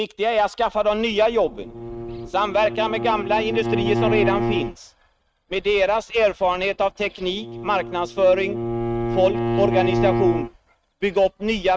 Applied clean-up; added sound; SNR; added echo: neural mask model RNNoise.